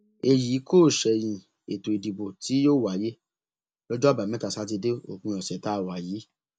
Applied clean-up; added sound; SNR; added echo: none; none; none; none.